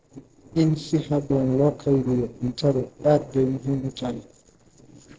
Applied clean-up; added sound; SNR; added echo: neural separator model SepFormer DNS4.